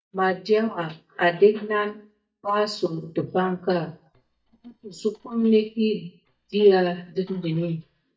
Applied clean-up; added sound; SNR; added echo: neural mask model DeepFilterNet 3.